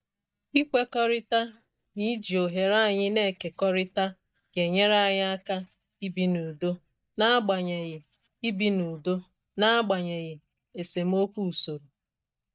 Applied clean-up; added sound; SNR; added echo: neural mask model DeepFilterNet 3.